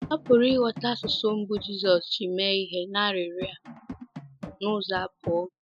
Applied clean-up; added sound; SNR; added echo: classical method spectral subtraction.